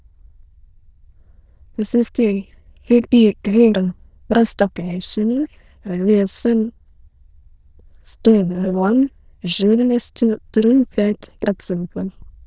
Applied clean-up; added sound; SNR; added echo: neural diffusion model UNIVERSE++.